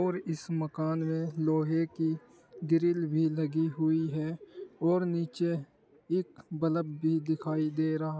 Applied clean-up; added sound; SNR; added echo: none; none; none; none.